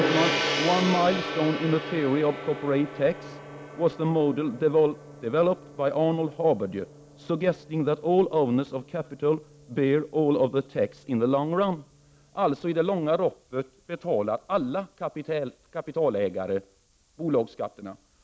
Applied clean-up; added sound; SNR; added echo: none; Gong; 10 dB; none.